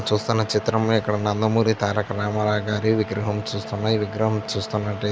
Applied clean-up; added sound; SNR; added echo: none; Wind instrument, woodwind instrument; 15 dB; none.